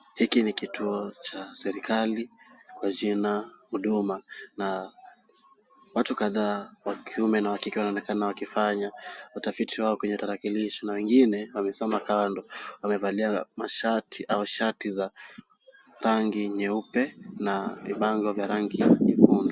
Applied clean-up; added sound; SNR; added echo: none; none; none; none.